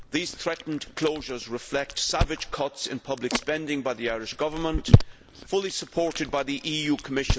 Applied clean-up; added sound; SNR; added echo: none; Chewing, mastication; -1 dB; none.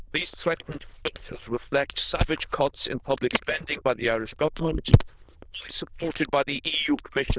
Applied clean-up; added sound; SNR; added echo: neural diffusion model UNIVERSE++.